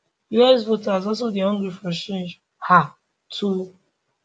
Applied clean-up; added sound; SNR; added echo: none; none; none; none.